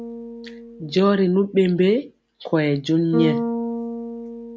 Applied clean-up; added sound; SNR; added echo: none; Bass guitar; 8 dB; none.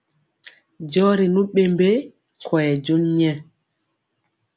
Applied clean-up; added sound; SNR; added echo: none; none; none; none.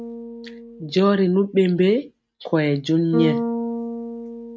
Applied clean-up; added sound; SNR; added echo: neural mask model RNNoise.